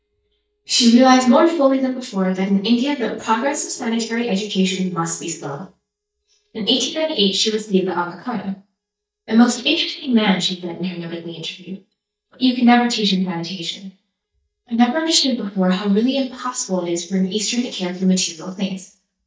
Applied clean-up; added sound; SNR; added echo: neural mask model DeepFilterNet 3.